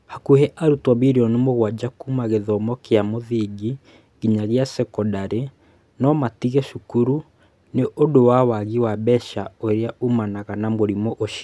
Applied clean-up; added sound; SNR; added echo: none; none; none; none.